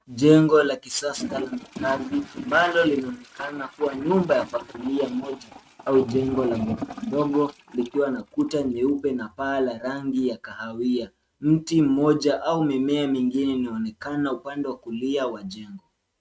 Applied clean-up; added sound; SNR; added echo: neural mask model RNNoise.